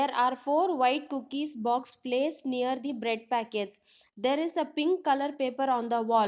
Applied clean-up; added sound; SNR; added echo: none; none; none; none.